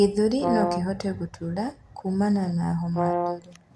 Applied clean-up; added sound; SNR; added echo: none; Brass instrument; 2 dB; none.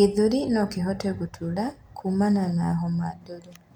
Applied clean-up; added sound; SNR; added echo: none; none; none; none.